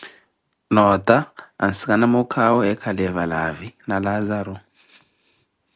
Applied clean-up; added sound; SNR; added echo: none; none; none; none.